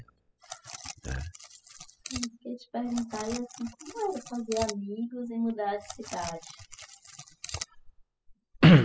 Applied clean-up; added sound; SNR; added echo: classical method spectral subtraction.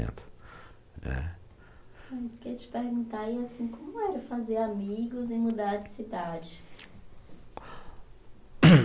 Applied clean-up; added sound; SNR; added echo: none; none; none; none.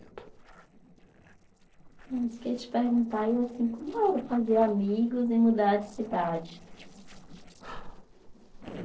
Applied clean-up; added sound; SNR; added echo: neural separator model SepFormer DNS4.